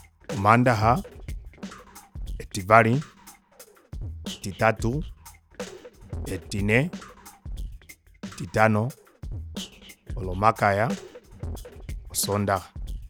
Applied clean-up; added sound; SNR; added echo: none; Drum kit; 11 dB; none.